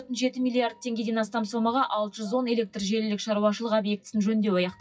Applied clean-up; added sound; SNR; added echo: classical method WPE with log-MMSE.